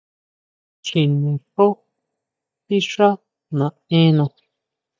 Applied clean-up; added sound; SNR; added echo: neural mask model DeepFilterNet 3.